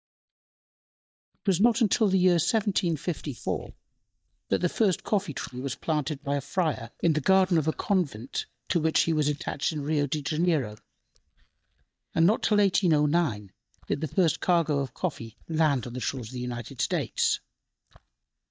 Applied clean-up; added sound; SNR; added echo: neural mask model DeepFilterNet 3.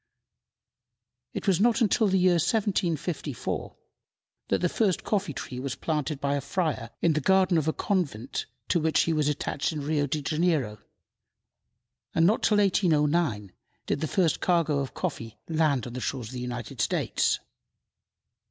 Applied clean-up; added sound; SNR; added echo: none; none; none; none.